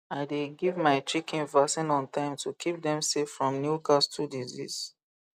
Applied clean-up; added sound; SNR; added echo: none; none; none; none.